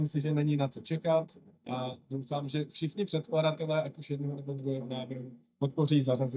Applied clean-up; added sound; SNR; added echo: neural mask model DeepFilterNet 3.